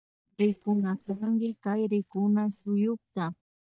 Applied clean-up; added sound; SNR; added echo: neural mask model DeepFilterNet 3.